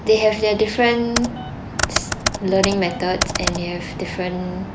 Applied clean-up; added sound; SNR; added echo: none; Computer keyboard; 5 dB; none.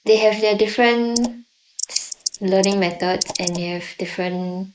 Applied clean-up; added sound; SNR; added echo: neural mask model Resemble Enhance denoiser.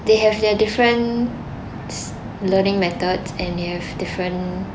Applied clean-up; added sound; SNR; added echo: none; none; none; none.